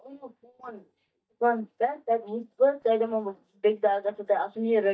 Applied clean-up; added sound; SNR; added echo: neural mask model DeepFilterNet 3.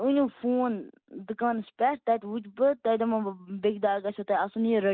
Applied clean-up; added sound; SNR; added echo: none; none; none; none.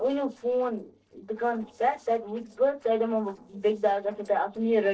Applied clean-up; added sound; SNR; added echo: neural separator model SepFormer DNS4.